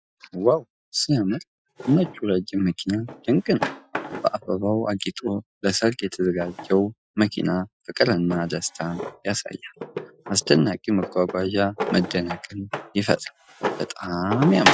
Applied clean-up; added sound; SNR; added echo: classical method Wiener filter.